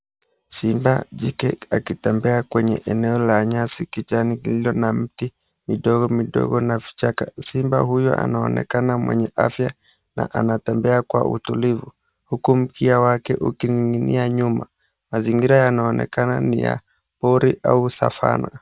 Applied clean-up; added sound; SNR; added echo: none; none; none; none.